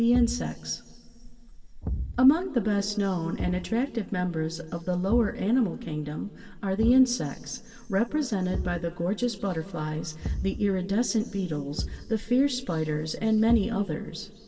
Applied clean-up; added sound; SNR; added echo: none; Thump, thud; 11 dB; reverberation time 2.7 s.